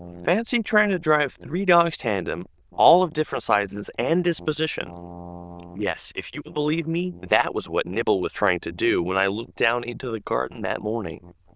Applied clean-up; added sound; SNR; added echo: neural diffusion model UNIVERSE++.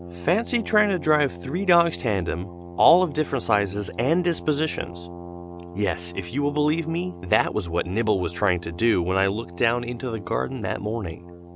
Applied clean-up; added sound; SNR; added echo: none; Brass instrument; 14 dB; none.